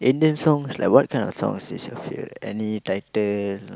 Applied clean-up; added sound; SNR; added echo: none; none; none; none.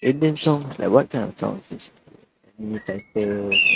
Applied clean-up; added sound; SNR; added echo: neural mask model RNNoise.